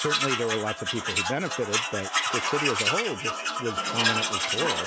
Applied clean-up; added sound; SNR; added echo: none; Tools; -3 dB; none.